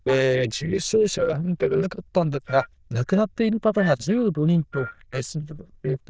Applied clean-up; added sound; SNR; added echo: neural diffusion model UNIVERSE++.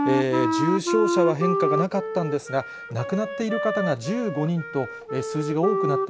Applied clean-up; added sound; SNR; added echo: none; Wind instrument, woodwind instrument; 1 dB; none.